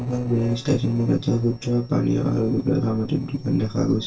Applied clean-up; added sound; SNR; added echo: neural separator model SepFormer DNS4.